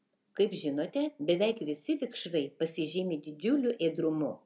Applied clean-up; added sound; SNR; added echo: none; none; none; none.